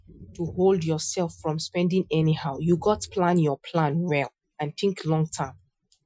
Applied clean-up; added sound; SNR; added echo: classical method Wiener filter.